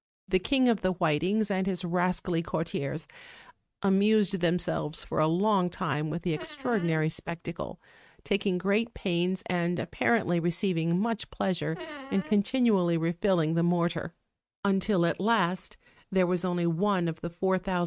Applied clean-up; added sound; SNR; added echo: neural mask model RNNoise.